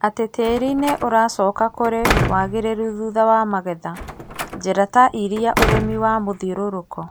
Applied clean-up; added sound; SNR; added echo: none; Slam; 6 dB; none.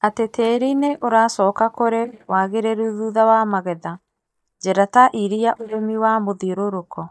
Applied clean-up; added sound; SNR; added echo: neural mask model DeepFilterNet 3.